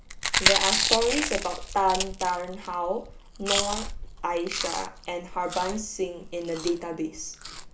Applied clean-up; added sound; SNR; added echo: none; Chewing, mastication; 1 dB; none.